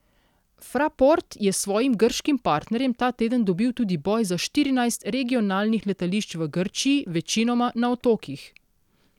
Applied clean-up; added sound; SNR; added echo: none; none; none; none.